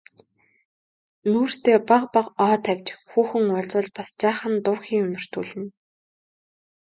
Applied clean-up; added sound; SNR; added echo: none; none; none; none.